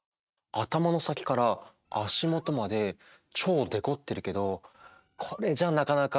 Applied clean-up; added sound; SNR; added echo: neural mask model RNNoise.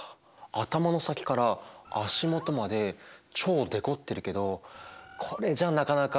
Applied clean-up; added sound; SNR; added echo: none; Bird; 17 dB; none.